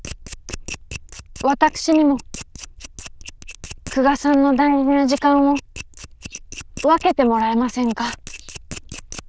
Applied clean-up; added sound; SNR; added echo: neural diffusion model UNIVERSE++.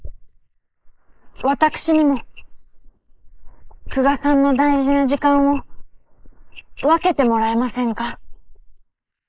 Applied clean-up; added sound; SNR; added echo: neural mask model Resemble Enhance denoiser.